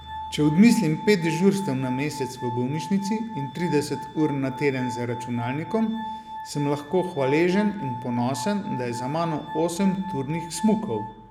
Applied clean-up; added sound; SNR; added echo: none; Glass; 11 dB; none.